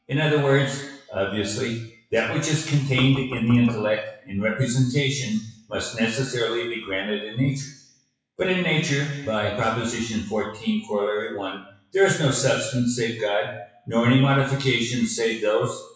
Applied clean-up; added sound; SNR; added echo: classical method WPE with log-MMSE.